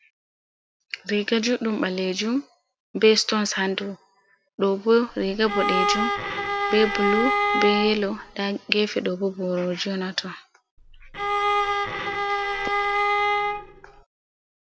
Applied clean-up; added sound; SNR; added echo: none; Bowed string instrument; -1 dB; none.